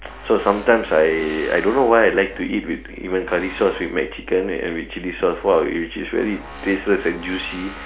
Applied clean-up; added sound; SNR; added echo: none; Tools; 17 dB; reverberation time 0.4 s.